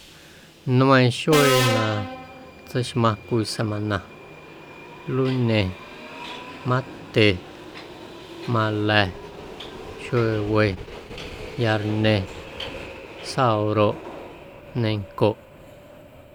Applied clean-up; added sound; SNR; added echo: none; Subway, metro, underground; 10 dB; none.